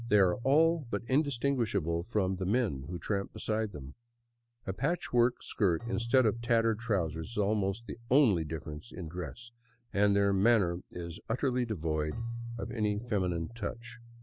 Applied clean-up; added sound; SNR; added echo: none; Keyboard (musical); 14 dB; none.